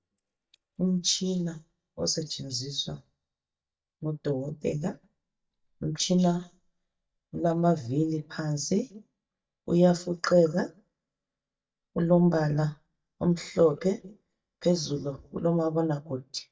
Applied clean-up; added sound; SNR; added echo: neural mask model DeepFilterNet 3.